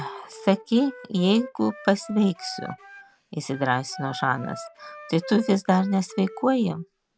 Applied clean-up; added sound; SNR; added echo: none; Wind instrument, woodwind instrument; 17 dB; none.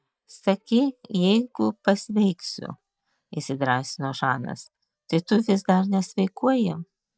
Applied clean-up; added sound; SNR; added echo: neural mask model DeepFilterNet 3.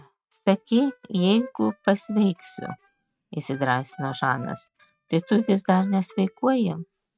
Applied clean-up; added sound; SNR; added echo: neural mask model RNNoise.